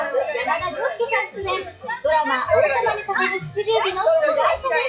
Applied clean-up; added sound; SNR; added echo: classical method WPE with log-MMSE.